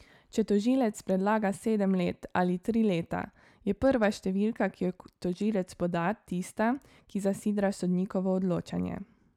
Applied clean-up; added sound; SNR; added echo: none; none; none; none.